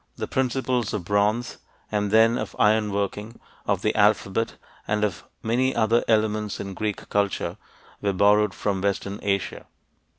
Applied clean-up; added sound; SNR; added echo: none; none; none; none.